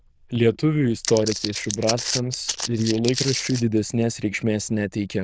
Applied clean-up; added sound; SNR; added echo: neural diffusion model UNIVERSE++.